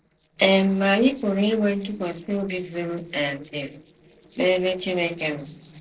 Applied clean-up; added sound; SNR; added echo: neural separator model SepFormer DNS4.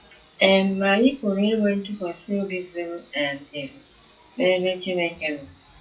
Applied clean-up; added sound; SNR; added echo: classical method WPE with log-MMSE.